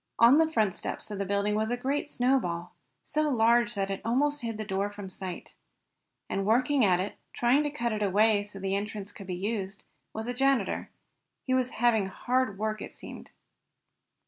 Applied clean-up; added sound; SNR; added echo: none; none; none; none.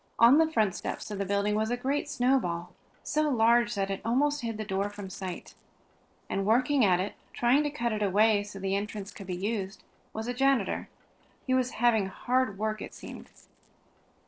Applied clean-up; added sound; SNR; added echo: neural separator model SepFormer DNS4.